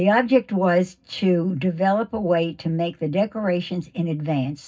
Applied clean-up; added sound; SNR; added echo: none; none; none; reverberation time 0.4 s.